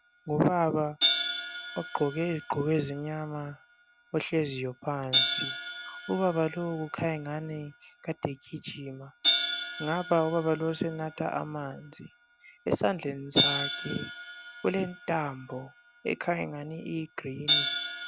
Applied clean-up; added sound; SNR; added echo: none; Hi-hat; 2 dB; none.